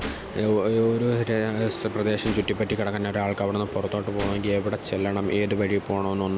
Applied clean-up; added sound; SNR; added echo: none; Gunshot, gunfire; 15 dB; none.